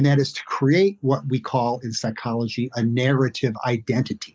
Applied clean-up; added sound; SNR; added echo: none; none; none; none.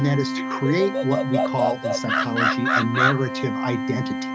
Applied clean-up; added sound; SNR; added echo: none; Organ + Animal; -1 dB; none.